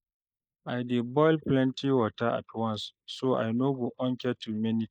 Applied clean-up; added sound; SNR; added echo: neural mask model Resemble Enhance denoiser.